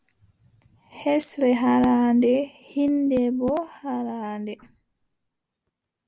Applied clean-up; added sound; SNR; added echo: none; none; none; none.